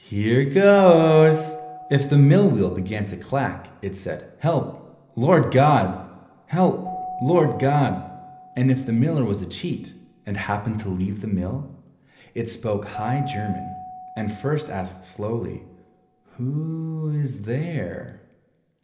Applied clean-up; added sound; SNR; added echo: none; Keyboard (musical); 18 dB; reverberation time 0.8 s.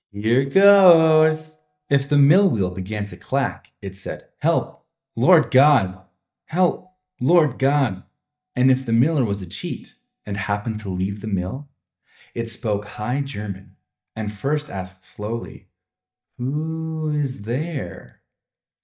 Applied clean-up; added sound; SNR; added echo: neural mask model DeepFilterNet 3.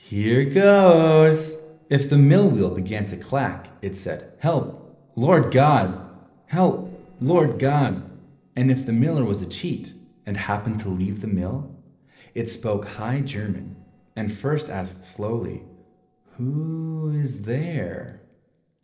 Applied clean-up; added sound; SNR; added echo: neural separator model SepFormer DNS4.